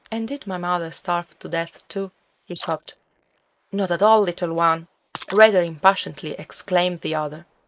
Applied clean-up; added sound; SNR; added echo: neural mask model Resemble Enhance denoiser.